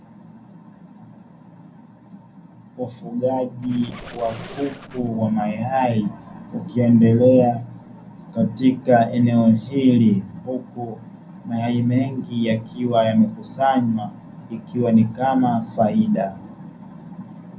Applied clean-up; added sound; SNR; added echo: none; Squeak; 19 dB; reverberation time 0.2 s.